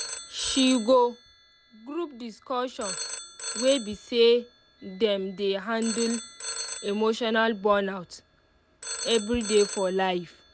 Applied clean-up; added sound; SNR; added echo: none; Telephone; 11 dB; none.